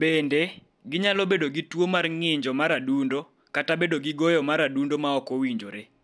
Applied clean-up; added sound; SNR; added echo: none; none; none; none.